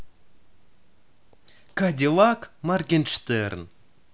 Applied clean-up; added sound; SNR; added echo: none; none; none; none.